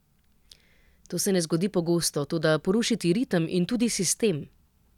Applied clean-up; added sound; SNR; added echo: none; none; none; none.